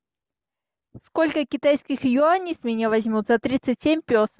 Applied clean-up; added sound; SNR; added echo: none; none; none; none.